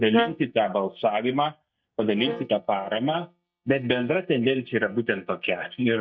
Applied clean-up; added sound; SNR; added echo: neural mask model DeepFilterNet 3.